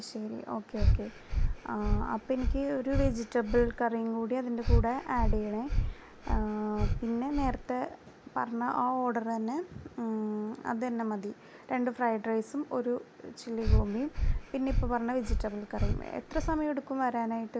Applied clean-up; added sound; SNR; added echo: none; Breathing; -2 dB; none.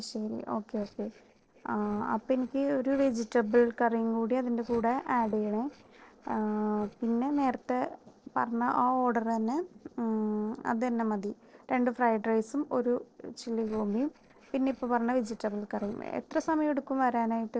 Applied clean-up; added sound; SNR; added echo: neural separator model SepFormer DNS4.